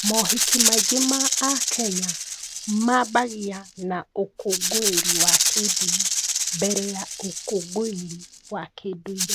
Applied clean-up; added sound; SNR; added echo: none; Rattle (instrument); -3 dB; none.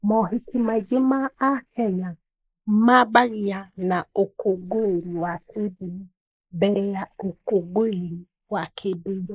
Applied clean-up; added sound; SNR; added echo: neural mask model Resemble Enhance denoiser.